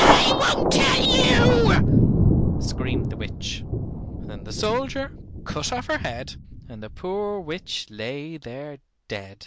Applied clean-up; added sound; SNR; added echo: none; Thunder; -3 dB; none.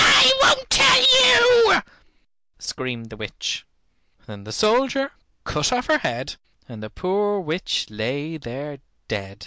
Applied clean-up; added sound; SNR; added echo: none; none; none; none.